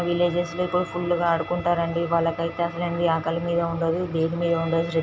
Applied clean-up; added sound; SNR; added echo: none; Wind instrument, woodwind instrument; 19 dB; none.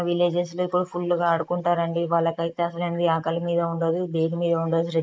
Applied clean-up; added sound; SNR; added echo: neural mask model Resemble Enhance denoiser.